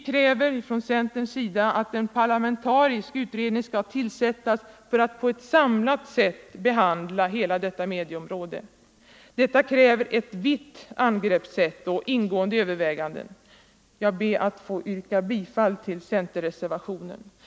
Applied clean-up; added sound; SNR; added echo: none; none; none; none.